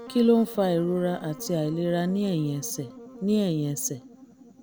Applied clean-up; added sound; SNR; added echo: none; Wind instrument, woodwind instrument; 17 dB; none.